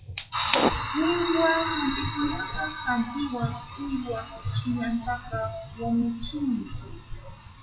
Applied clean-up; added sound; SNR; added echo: classical method WPE with log-MMSE.